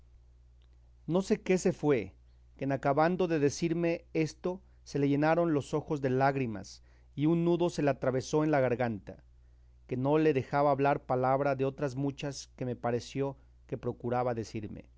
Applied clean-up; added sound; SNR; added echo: none; none; none; none.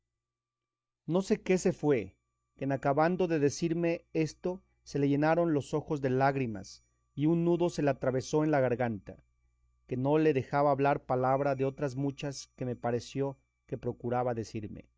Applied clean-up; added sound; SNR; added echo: neural mask model DeepFilterNet 3.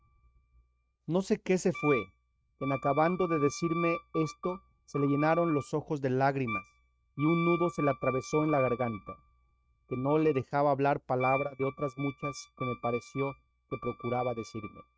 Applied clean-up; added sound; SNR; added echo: neural mask model RNNoise.